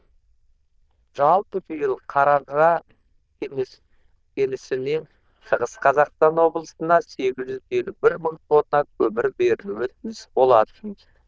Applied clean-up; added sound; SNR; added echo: neural diffusion model UNIVERSE++.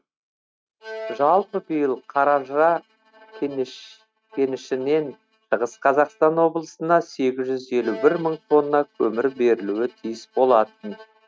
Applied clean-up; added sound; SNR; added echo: neural mask model RNNoise.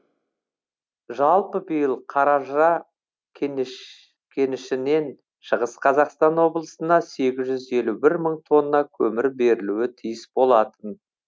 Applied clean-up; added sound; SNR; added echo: none; none; none; none.